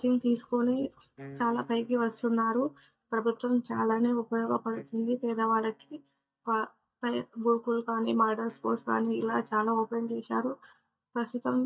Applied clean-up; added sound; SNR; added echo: neural mask model DeepFilterNet 3.